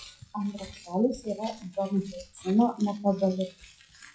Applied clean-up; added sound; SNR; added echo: classical method WPE with log-MMSE.